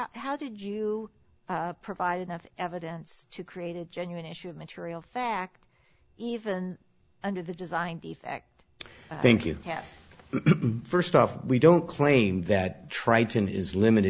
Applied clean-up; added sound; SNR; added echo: none; none; none; none.